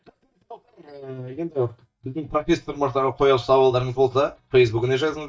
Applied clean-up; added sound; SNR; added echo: neural mask model DeepFilterNet 3.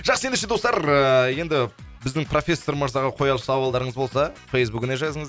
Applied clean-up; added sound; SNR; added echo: none; none; none; none.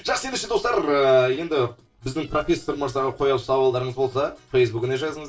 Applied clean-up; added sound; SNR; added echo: neural separator model SepFormer DNS4.